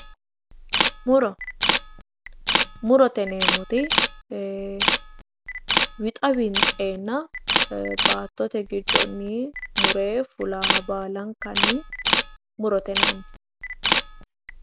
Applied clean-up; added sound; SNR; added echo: none; Camera; -1 dB; none.